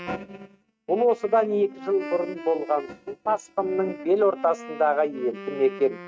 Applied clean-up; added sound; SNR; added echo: neural mask model RNNoise.